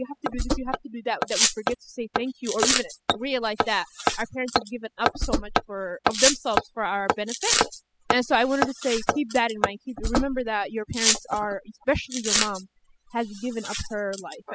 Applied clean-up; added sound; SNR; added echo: classical method spectral subtraction.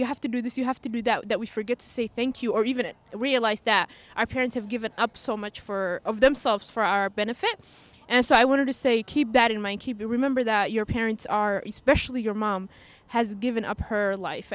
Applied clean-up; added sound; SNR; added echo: none; none; none; none.